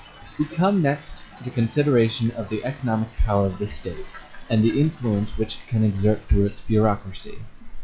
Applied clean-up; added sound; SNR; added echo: classical method log-MMSE.